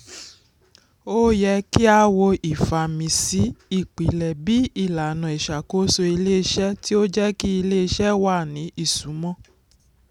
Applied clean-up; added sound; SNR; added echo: none; none; none; none.